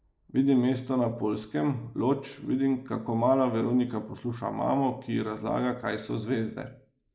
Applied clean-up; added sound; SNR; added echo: neural mask model Resemble Enhance denoiser.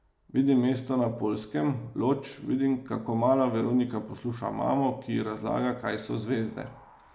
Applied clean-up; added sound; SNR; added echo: none; none; none; none.